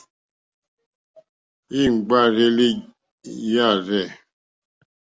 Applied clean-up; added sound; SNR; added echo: none; none; none; none.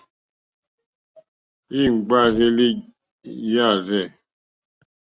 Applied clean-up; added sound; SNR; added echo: neural mask model RNNoise.